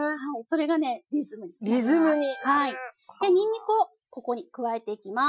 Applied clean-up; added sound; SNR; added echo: classical method Wiener filter.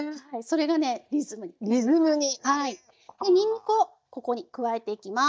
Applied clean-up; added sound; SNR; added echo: neural mask model DeepFilterNet 3.